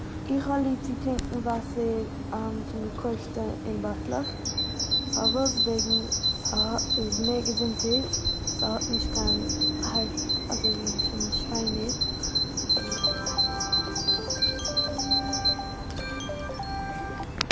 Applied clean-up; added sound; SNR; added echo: none; Bird vocalization, bird call, bird song; -4 dB; none.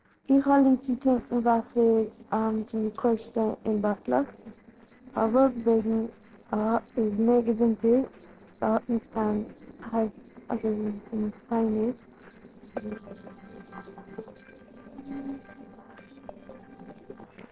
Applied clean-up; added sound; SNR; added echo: neural separator model SepFormer DNS4.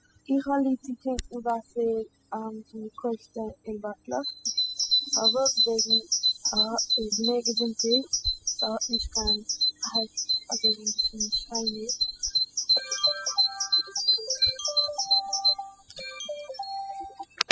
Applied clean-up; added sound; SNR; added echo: classical method spectral subtraction.